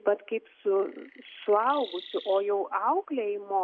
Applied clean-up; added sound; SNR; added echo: none; Chirp, tweet; 20 dB; none.